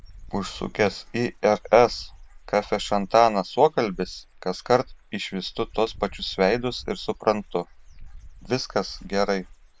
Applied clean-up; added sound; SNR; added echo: none; Bird / Dog; 18 dB; none.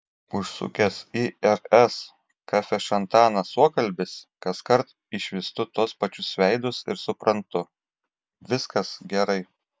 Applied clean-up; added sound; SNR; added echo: none; none; none; none.